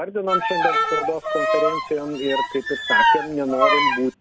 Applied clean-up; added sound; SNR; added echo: none; Bowed string instrument; -4 dB; none.